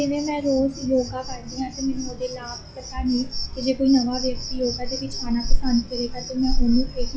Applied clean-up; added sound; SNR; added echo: classical method log-MMSE.